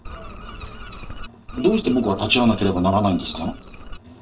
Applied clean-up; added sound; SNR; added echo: neural separator model SepFormer DNS4.